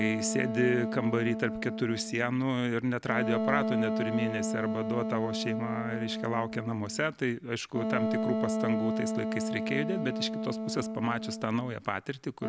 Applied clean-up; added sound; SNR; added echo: none; Wind instrument, woodwind instrument; 1 dB; none.